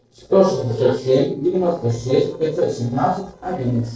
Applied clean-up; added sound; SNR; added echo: neural separator model SepFormer DNS4.